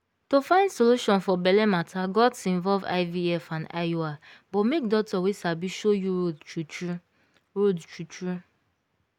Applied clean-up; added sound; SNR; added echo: none; none; none; none.